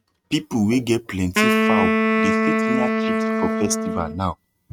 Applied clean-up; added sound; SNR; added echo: neural mask model RNNoise.